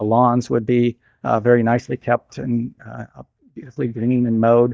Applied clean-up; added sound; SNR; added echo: neural mask model DeepFilterNet 3.